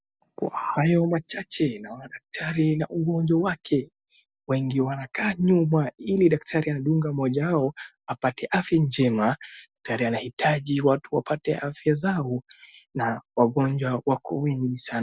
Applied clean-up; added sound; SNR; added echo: none; none; none; none.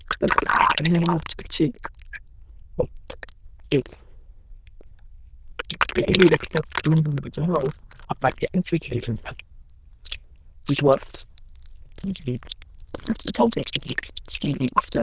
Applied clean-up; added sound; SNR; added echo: neural diffusion model UNIVERSE++.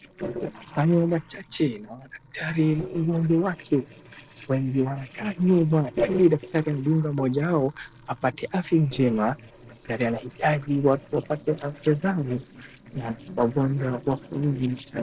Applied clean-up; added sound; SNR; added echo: neural separator model SepFormer DNS4.